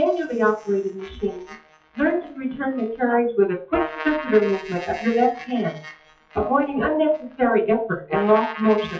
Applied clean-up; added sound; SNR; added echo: classical method WPE with log-MMSE.